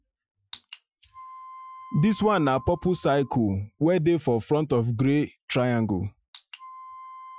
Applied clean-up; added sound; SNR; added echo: classical method Wiener filter.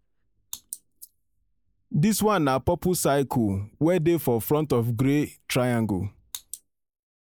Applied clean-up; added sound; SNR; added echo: neural mask model Resemble Enhance denoiser.